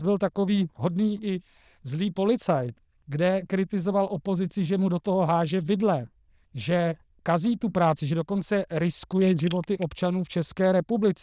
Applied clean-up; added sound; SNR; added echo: neural diffusion model UNIVERSE++.